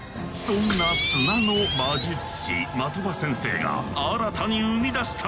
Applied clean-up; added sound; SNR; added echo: none; Camera; 3 dB; none.